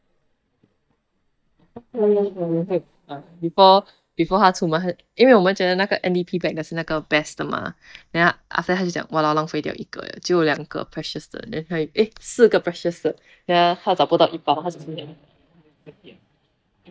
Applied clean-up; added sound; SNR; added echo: neural mask model DeepFilterNet 3.